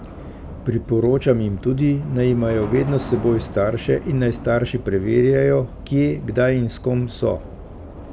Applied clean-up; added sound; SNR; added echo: none; Subway, metro, underground / Train; 13 dB; none.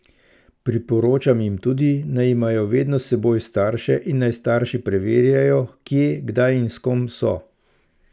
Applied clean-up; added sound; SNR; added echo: none; none; none; none.